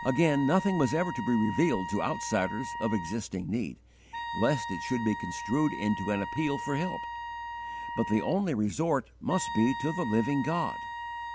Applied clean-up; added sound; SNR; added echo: none; Wind instrument, woodwind instrument; 8 dB; none.